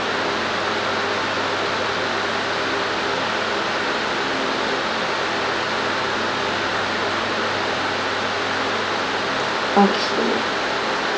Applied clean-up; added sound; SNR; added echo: none; none; none; none.